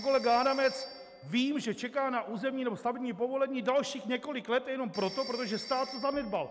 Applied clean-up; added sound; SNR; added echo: none; Telephone; 16 dB; none.